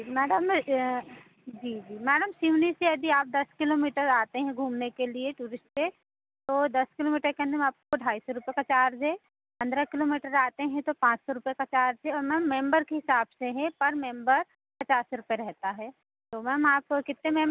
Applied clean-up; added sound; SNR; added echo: none; none; none; none.